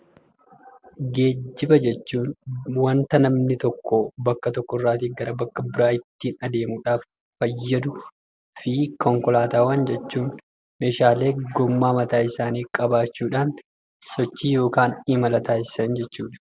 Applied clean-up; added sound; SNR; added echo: none; none; none; none.